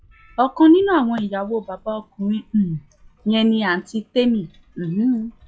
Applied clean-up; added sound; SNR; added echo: classical method log-MMSE.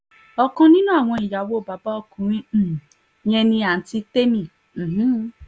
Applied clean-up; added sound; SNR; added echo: none; none; none; none.